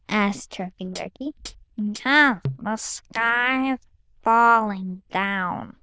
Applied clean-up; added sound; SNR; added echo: neural diffusion model UNIVERSE++.